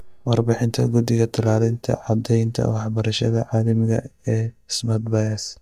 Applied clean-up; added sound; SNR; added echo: neural mask model DeepFilterNet 3.